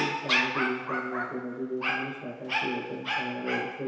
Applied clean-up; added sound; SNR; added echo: none; Dog; -3 dB; reverberation time 2.4 s.